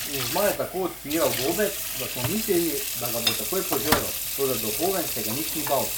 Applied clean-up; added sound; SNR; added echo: none; Sink (filling or washing) / Water tap, faucet; 1 dB; none.